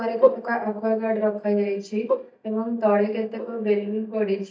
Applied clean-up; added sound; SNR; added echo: neural mask model DeepFilterNet 3.